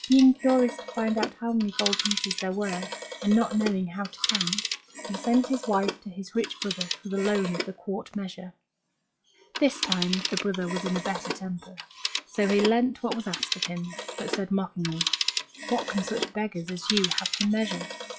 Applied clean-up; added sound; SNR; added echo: classical method log-MMSE.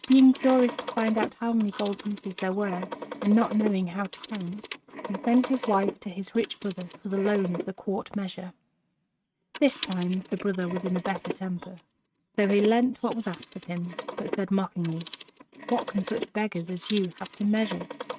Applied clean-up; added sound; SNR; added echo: neural mask model RNNoise.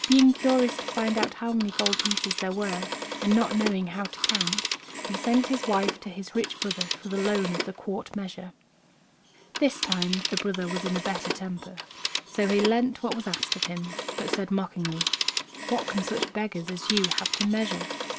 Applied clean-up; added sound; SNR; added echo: none; Telephone; 4 dB; none.